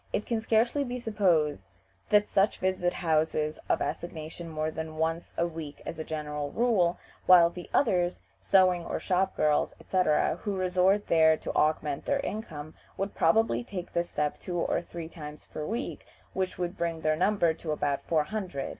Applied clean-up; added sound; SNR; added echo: none; none; none; none.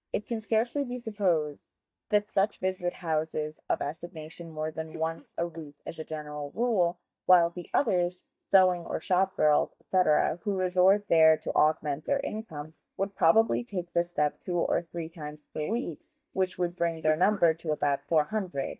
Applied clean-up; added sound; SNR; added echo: neural mask model DeepFilterNet 3.